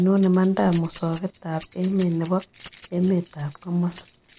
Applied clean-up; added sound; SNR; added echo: none; Keys jangling; 13 dB; none.